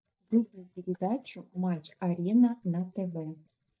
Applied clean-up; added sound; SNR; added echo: neural mask model DeepFilterNet 3.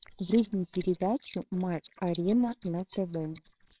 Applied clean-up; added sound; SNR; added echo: neural separator model SepFormer WHAMR!.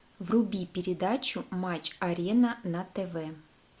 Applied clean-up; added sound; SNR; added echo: none; none; none; none.